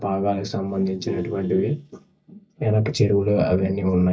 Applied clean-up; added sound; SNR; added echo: neural mask model DeepFilterNet 3.